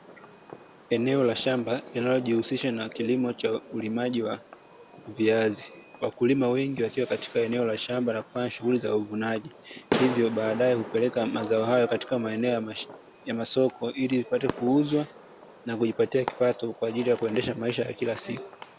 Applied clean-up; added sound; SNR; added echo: none; Fireworks; 14 dB; none.